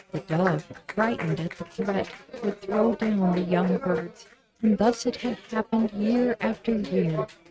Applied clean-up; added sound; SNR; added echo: neural mask model RNNoise.